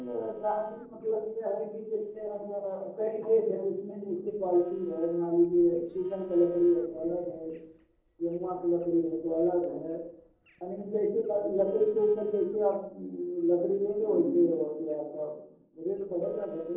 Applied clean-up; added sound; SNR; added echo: neural separator model SepFormer DNS4.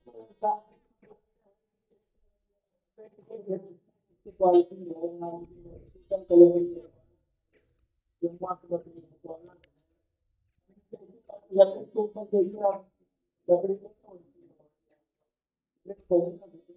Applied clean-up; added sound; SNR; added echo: neural mask model DeepFilterNet 3.